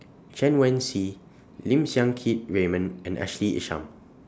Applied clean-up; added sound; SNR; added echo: none; none; none; none.